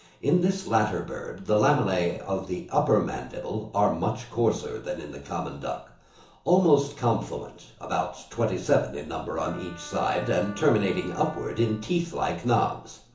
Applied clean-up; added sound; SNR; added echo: none; Wind instrument, woodwind instrument; 18 dB; reverberation time 0.7 s.